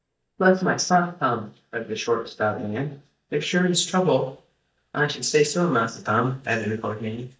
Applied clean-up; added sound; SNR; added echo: neural mask model DeepFilterNet 3.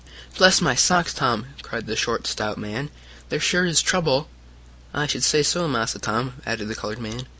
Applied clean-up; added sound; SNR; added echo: none; none; none; none.